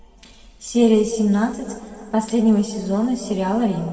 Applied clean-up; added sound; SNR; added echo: none; none; none; reverberation time 2.1 s.